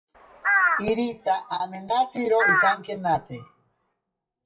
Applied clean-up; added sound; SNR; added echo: classical method WPE with log-MMSE.